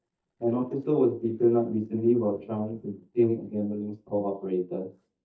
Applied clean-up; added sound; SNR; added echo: neural mask model DeepFilterNet 3.